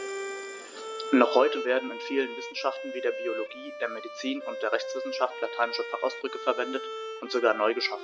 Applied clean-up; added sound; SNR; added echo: none; Bowed string instrument; 7 dB; none.